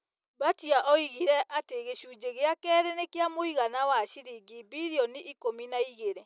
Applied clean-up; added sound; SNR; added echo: none; none; none; none.